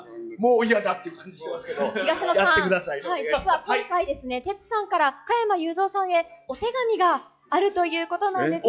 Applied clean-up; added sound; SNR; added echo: classical method log-MMSE.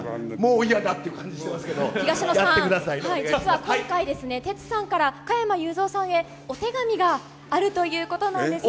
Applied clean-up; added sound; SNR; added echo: none; Gong; 19 dB; none.